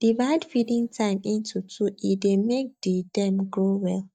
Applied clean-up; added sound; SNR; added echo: neural mask model DeepFilterNet 3.